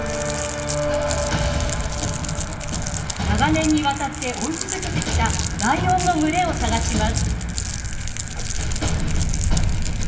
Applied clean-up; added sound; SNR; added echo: none; Crackle; 10 dB; reverberation time 1.4 s.